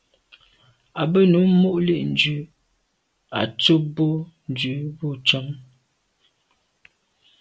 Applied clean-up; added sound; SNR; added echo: none; none; none; none.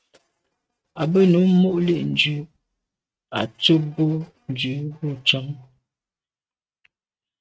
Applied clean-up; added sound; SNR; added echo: neural mask model RNNoise.